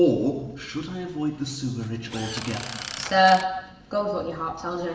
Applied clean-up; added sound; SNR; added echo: none; Drill; 16 dB; reverberation time 1.0 s.